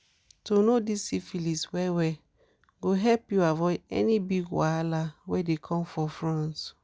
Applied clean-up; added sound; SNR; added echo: none; none; none; none.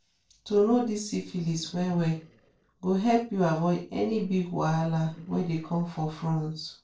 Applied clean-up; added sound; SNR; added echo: neural separator model SepFormer DNS4.